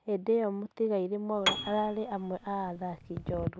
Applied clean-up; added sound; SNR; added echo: none; Piano; 6 dB; none.